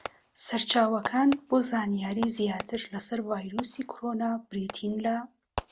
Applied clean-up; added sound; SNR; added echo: none; Fireworks; 14 dB; none.